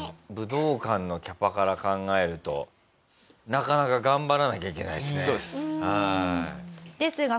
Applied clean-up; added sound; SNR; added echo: none; none; none; none.